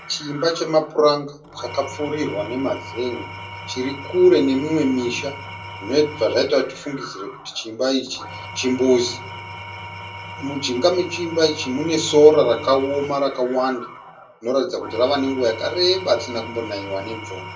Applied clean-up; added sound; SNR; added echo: none; Engine / Tools; 14 dB; reverberation time 0.2 s.